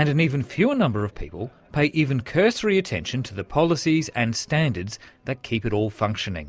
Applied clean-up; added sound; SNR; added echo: none; none; none; none.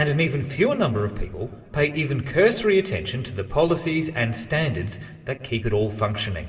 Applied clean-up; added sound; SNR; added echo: none; none; none; reverberation time 2.7 s.